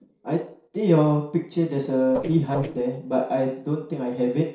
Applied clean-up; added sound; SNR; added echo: neural separator model SepFormer DNS4.